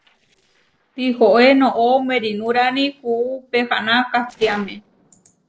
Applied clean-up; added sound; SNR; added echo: neural separator model SepFormer DNS4.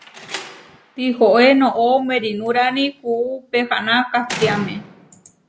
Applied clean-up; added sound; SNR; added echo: none; Slam; 16 dB; none.